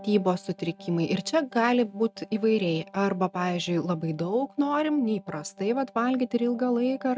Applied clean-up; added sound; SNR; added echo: neural mask model RNNoise.